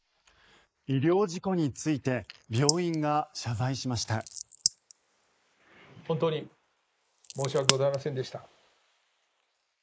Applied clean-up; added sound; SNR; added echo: neural mask model Resemble Enhance denoiser.